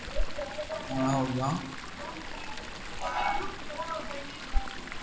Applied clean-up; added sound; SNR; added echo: none; Chatter / Stream; 0 dB; reverberation time 0.6 s.